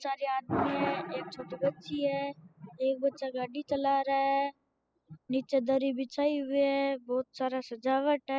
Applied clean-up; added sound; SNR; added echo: classical method spectral subtraction.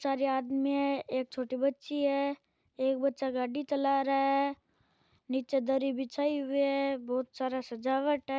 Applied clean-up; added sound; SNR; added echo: none; none; none; none.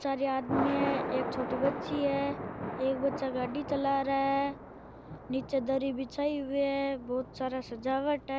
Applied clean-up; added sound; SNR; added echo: none; Thunder; 7 dB; none.